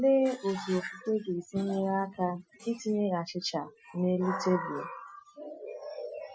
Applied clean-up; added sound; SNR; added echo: classical method Wiener filter.